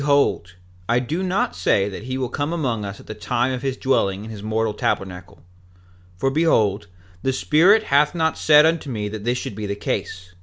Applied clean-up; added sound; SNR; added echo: none; none; none; none.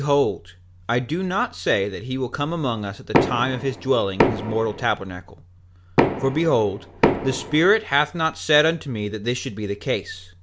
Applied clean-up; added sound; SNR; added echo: none; Knock; 0 dB; none.